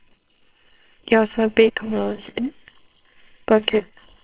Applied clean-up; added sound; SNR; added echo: neural separator model SepFormer WHAMR!.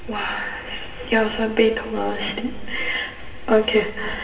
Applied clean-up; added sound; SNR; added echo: none; Train; 19 dB; reverberation time 2.3 s.